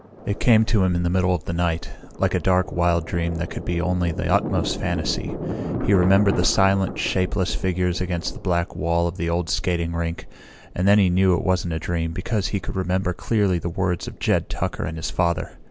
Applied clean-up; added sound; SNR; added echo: none; Thunder; 13 dB; none.